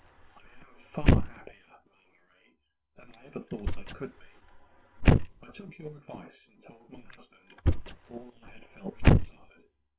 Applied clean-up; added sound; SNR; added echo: neural separator model SepFormer WHAM!.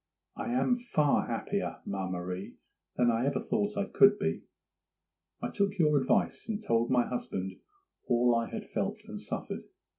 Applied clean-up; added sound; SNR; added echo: none; none; none; none.